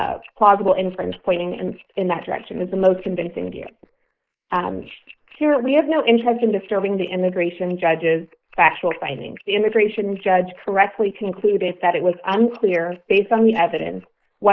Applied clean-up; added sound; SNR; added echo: neural mask model Resemble Enhance denoiser.